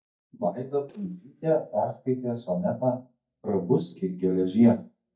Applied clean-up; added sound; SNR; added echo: neural mask model DeepFilterNet 3.